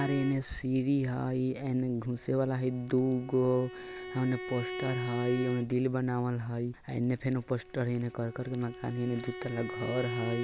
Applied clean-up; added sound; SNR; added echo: none; Bowed string instrument; 11 dB; none.